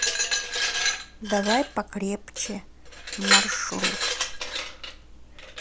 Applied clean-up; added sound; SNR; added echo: none; Glass; -3 dB; none.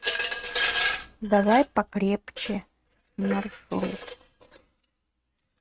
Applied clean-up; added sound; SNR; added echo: neural mask model RNNoise.